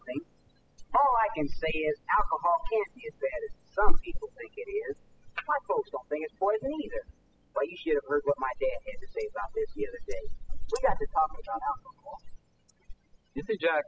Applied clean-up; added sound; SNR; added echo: classical method spectral subtraction.